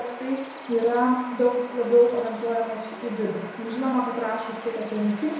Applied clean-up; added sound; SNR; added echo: none; Bird vocalization, bird call, bird song; 15 dB; reverberation time 1.0 s.